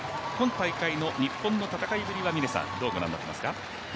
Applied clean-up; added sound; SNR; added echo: none; none; none; none.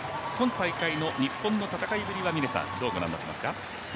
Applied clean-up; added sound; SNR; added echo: none; Bell; 19 dB; none.